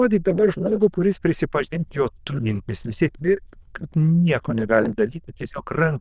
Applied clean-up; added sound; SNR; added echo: neural diffusion model UNIVERSE++.